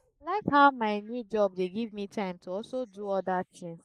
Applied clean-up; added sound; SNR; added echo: neural mask model Resemble Enhance denoiser.